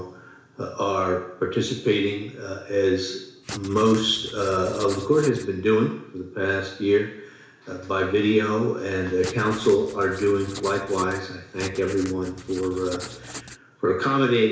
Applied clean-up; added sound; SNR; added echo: none; Writing; 15 dB; reverberation time 0.7 s.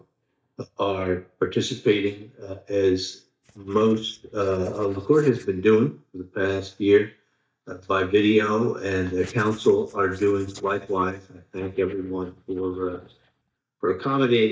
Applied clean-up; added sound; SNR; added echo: neural mask model DeepFilterNet 3.